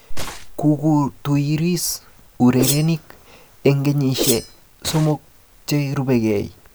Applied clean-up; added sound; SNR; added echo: none; Whoosh, swoosh, swish; 12 dB; none.